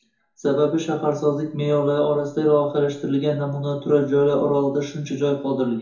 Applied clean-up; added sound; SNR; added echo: none; none; none; reverberation time 0.6 s.